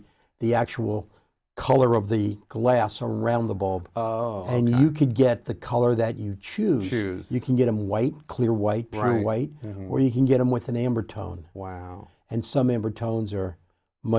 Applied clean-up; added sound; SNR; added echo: none; none; none; none.